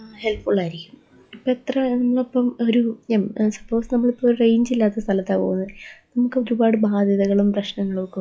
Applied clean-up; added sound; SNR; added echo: classical method log-MMSE.